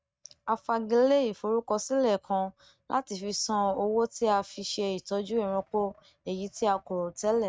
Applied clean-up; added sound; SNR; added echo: neural mask model RNNoise.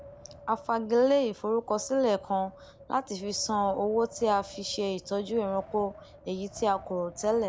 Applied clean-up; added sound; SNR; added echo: none; Wind; 20 dB; none.